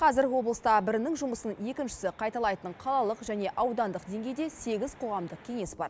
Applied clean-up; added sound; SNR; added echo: none; none; none; none.